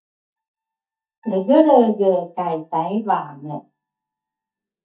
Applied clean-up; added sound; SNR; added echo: neural mask model DeepFilterNet 3.